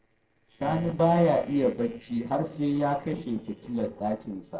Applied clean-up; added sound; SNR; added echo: neural separator model SepFormer DNS4.